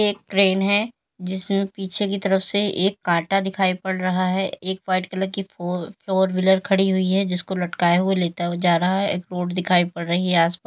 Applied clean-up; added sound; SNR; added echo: none; none; none; none.